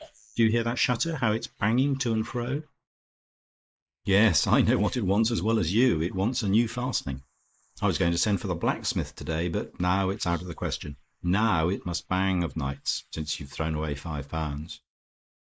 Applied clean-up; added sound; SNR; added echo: neural mask model Resemble Enhance denoiser.